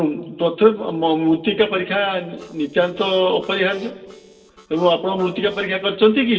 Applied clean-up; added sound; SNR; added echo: neural separator model SepFormer DNS4.